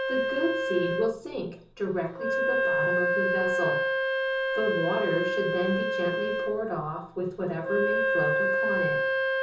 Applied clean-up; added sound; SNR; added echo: none; Wind instrument, woodwind instrument; -3 dB; reverberation time 0.6 s.